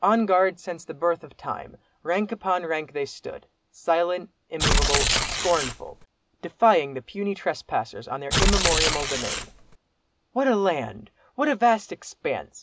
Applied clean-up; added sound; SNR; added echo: none; Tearing; -3 dB; none.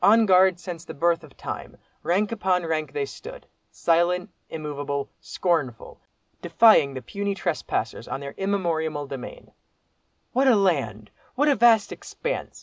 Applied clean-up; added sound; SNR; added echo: none; none; none; none.